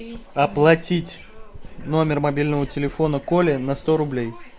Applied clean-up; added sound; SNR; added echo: none; Writing; 17 dB; none.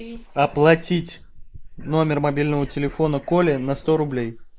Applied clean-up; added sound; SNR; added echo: neural mask model Resemble Enhance denoiser.